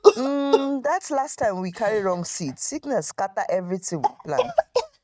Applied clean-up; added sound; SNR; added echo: neural mask model RNNoise.